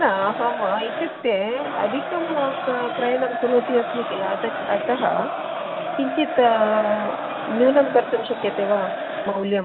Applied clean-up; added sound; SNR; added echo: none; Crowd; 6 dB; none.